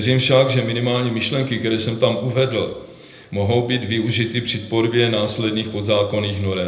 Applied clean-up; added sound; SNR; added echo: none; none; none; reverberation time 0.7 s.